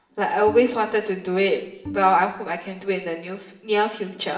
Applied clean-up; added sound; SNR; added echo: none; Bowed string instrument; 16 dB; reverberation time 1.4 s.